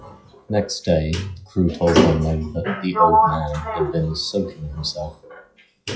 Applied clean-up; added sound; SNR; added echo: classical method WPE with log-MMSE.